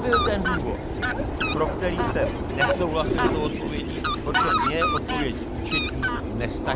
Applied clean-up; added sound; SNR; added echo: none; Fowl; -5 dB; none.